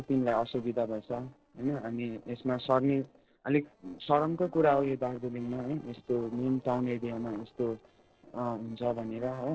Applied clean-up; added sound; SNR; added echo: neural separator model SepFormer DNS4.